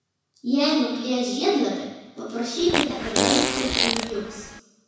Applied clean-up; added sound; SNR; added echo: none; Fart; -1 dB; reverberation time 1.0 s.